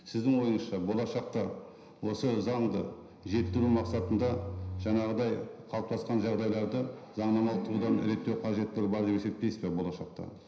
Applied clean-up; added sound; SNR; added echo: none; Bowed string instrument; 8 dB; reverberation time 0.9 s.